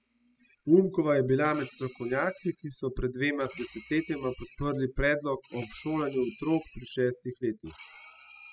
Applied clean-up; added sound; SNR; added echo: classical method spectral subtraction.